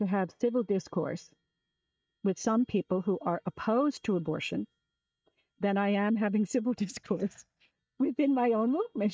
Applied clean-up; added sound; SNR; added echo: neural mask model DeepFilterNet 3.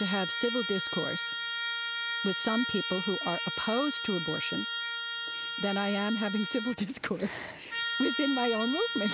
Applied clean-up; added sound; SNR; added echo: none; Trumpet; 2 dB; none.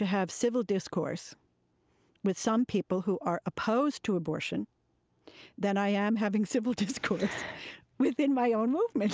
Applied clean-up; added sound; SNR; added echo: none; none; none; none.